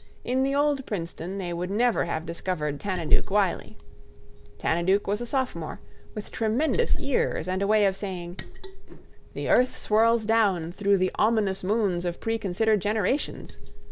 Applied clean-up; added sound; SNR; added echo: none; Liquid; 0 dB; none.